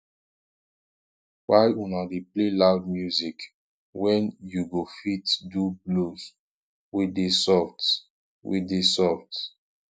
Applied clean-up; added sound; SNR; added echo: none; none; none; none.